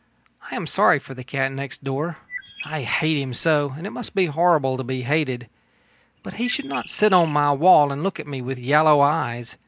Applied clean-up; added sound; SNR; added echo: none; Bird; 17 dB; none.